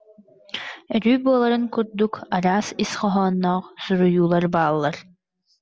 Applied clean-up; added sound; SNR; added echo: none; none; none; none.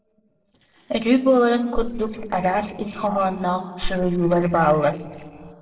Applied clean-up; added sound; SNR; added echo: neural separator model SepFormer DNS4.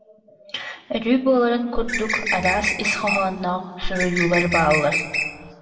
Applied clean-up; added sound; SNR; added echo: none; Bird; 2 dB; reverberation time 1.3 s.